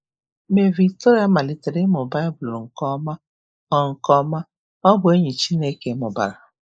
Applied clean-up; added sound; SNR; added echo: neural mask model Resemble Enhance denoiser.